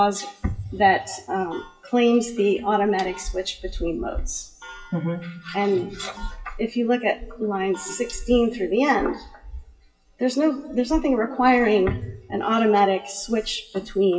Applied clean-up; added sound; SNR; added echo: classical method WPE with log-MMSE.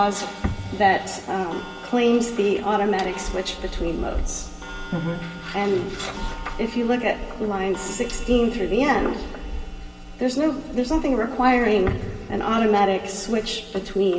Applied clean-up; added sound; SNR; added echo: none; Clock; 20 dB; reverberation time 2.0 s.